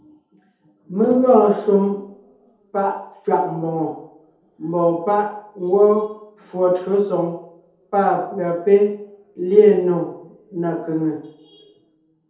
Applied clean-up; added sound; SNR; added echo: none; none; none; reverberation time 0.8 s.